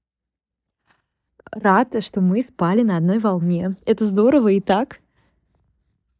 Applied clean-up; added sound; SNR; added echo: neural mask model DeepFilterNet 3.